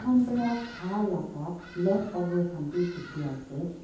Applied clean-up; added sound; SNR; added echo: none; Bird vocalization, bird call, bird song; 19 dB; reverberation time 0.8 s.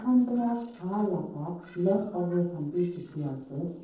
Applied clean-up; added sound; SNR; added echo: neural separator model SepFormer DNS4.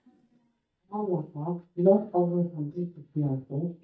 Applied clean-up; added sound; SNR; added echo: neural mask model DeepFilterNet 3.